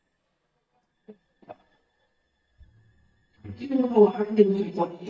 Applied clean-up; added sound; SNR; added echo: neural mask model DeepFilterNet 3.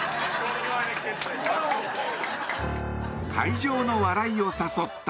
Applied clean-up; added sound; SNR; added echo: none; none; none; none.